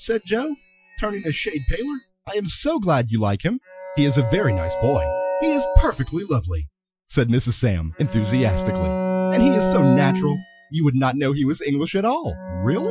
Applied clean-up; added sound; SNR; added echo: classical method Wiener filter.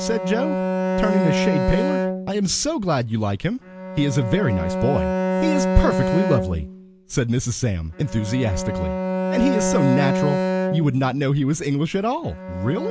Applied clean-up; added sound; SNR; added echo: none; Bowed string instrument; 2 dB; none.